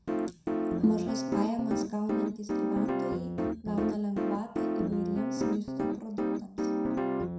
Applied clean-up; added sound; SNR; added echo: none; Piano; -3 dB; reverberation time 0.5 s.